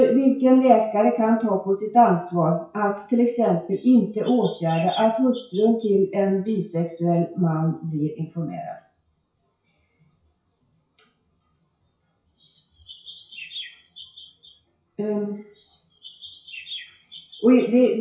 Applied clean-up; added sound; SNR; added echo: classical method WPE with log-MMSE.